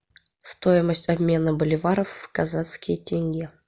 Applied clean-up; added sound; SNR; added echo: none; none; none; none.